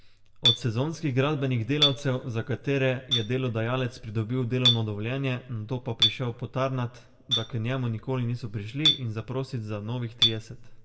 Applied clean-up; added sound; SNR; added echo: none; Chink, clink; 3 dB; reverberation time 0.6 s.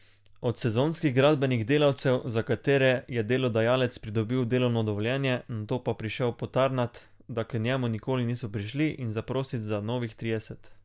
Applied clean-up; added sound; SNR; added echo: none; none; none; none.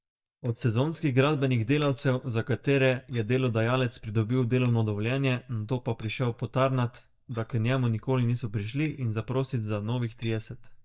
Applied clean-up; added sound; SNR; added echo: neural mask model DeepFilterNet 3.